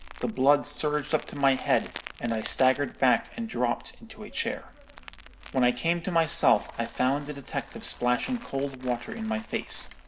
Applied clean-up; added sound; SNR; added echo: none; Crumpling, crinkling; 18 dB; none.